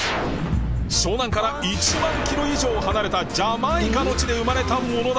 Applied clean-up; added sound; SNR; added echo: none; Engine / Vehicle; 9 dB; none.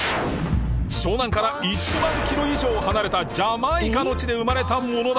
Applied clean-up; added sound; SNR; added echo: none; none; none; none.